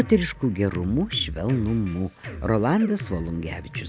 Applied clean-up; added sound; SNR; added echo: none; Drum kit; 12 dB; none.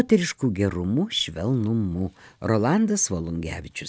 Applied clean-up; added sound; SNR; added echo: none; none; none; none.